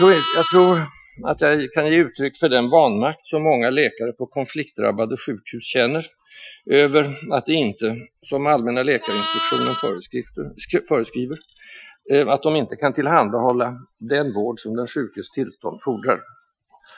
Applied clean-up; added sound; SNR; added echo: classical method Wiener filter.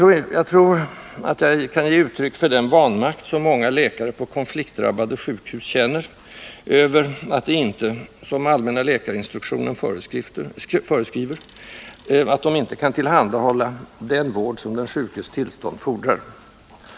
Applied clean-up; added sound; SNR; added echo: none; none; none; none.